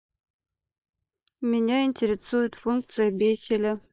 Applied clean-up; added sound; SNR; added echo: neural mask model Resemble Enhance denoiser.